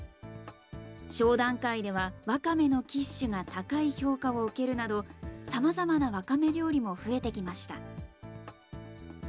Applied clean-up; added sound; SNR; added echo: none; none; none; none.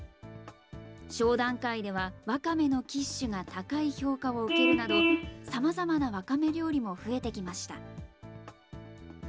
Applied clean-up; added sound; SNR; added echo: none; Vehicle horn, car horn, honking; 4 dB; none.